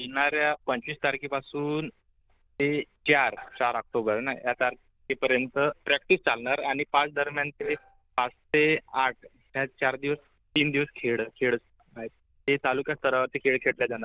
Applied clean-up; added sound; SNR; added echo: neural diffusion model UNIVERSE++.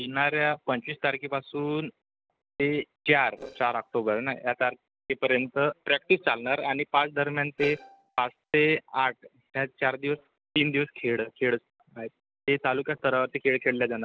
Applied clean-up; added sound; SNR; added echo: neural separator model SepFormer DNS4.